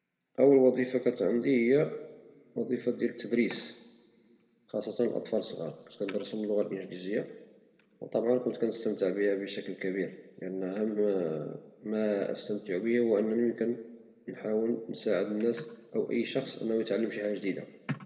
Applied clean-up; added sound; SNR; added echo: none; none; none; reverberation time 1.2 s.